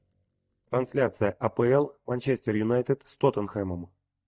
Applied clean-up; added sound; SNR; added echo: neural mask model DeepFilterNet 3.